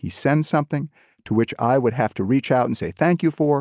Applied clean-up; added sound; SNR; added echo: none; none; none; none.